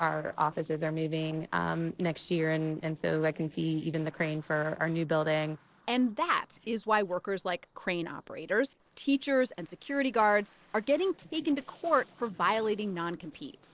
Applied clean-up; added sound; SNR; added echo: neural separator model SepFormer DNS4.